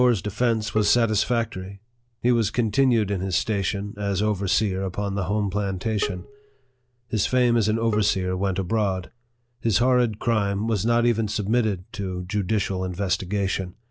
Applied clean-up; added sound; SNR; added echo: none; Bowed string instrument; 16 dB; none.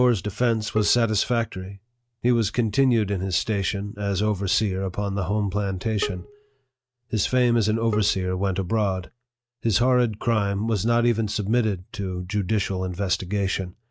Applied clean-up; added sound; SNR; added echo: neural mask model RNNoise.